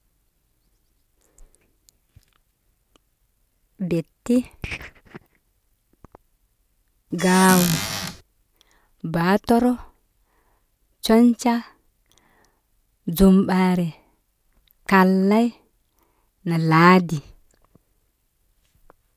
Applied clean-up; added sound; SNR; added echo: none; Squeak / Cupboard open or close; 3 dB; none.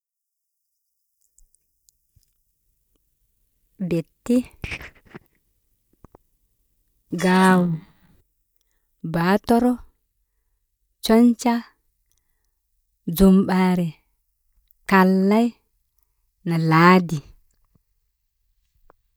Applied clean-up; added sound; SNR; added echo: neural mask model DeepFilterNet 3.